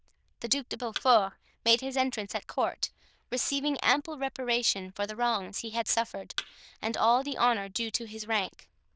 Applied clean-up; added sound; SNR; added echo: neural diffusion model UNIVERSE++.